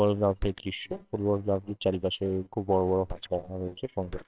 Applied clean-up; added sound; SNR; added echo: neural separator model SepFormer WHAMR!.